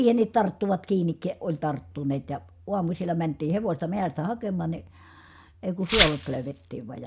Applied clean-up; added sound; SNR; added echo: none; Glass; -4 dB; none.